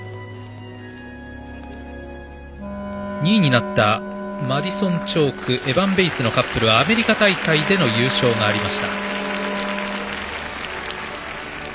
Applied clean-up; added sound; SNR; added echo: none; Wind instrument, woodwind instrument; 8 dB; none.